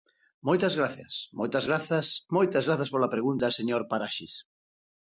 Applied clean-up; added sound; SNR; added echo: none; none; none; none.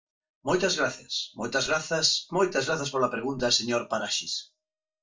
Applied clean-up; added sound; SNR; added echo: neural mask model DeepFilterNet 3.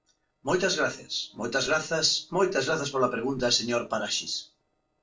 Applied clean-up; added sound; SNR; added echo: neural separator model SepFormer DNS4.